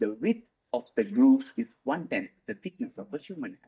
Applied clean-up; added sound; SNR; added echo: neural mask model DeepFilterNet 3.